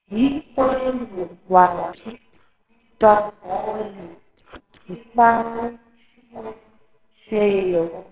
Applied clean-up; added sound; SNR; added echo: neural separator model SepFormer WHAMR!.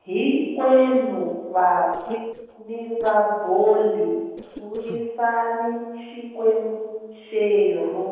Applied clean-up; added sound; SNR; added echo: neural separator model SepFormer DNS4.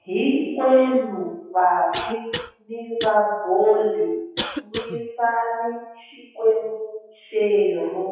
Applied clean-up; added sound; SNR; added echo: classical method WPE with log-MMSE.